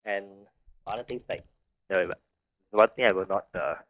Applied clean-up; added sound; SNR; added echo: neural mask model DeepFilterNet 3.